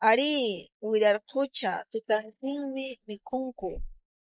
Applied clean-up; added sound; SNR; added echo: neural mask model Resemble Enhance denoiser.